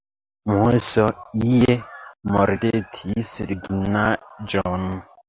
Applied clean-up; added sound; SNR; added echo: none; none; none; none.